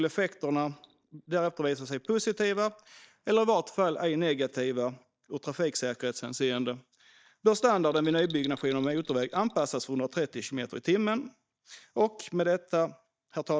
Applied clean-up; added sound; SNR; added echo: neural mask model DeepFilterNet 3.